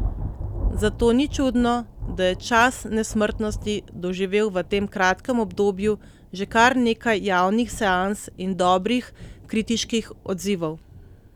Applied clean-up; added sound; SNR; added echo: none; Thunder; 11 dB; none.